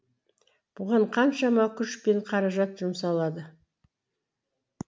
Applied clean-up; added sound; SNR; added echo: none; none; none; none.